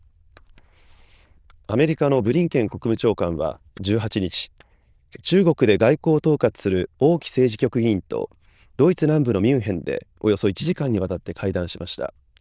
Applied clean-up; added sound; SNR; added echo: neural diffusion model UNIVERSE++.